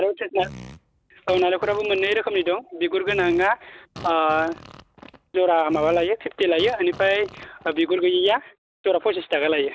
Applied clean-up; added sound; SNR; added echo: none; Fart; 19 dB; none.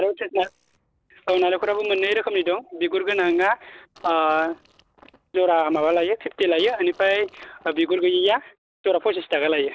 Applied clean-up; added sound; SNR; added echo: neural separator model SepFormer DNS4.